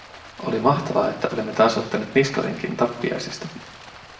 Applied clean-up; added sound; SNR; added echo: none; Stream; 19 dB; reverberation time 0.9 s.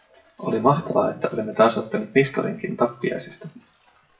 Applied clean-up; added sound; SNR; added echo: classical method WPE with log-MMSE.